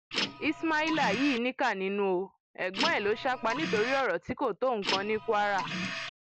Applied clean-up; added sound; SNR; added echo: none; Printer; 5 dB; none.